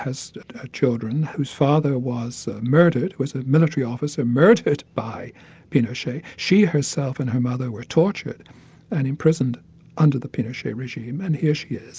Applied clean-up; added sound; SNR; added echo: none; none; none; none.